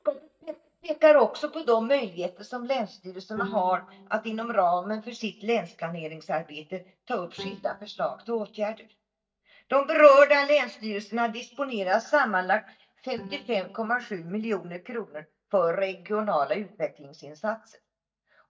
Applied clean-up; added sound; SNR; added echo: neural mask model DeepFilterNet 3.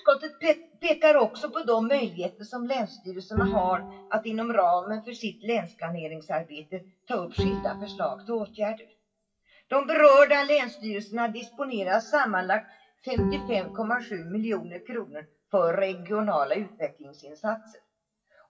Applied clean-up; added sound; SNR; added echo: classical method WPE with log-MMSE.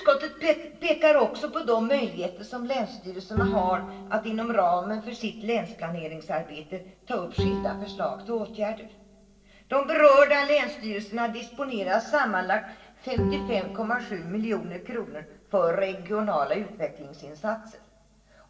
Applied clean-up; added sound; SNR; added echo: none; Bowed string instrument; 9 dB; reverberation time 0.8 s.